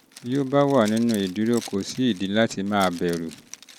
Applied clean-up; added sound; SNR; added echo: none; Zipper (clothing); 20 dB; none.